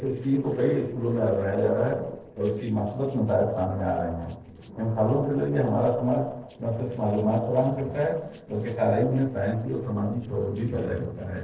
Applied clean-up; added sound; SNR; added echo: neural separator model SepFormer DNS4.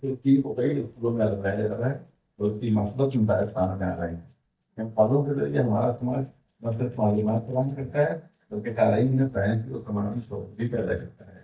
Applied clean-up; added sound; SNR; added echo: neural mask model DeepFilterNet 3.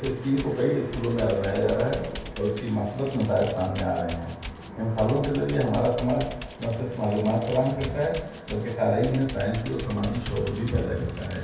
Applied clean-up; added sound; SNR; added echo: none; Computer keyboard; 14 dB; reverberation time 0.8 s.